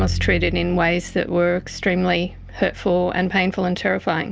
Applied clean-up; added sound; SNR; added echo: none; Bowed string instrument; 10 dB; none.